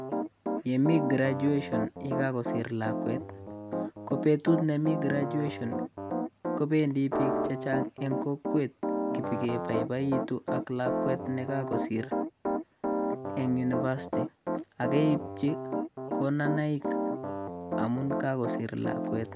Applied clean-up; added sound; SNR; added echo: none; Piano; 2 dB; none.